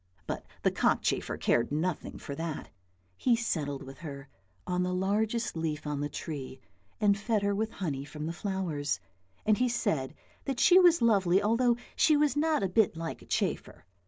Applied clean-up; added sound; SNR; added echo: none; none; none; none.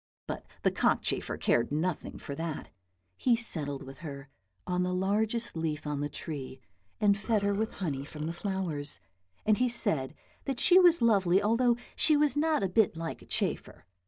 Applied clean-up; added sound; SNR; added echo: neural mask model DeepFilterNet 3.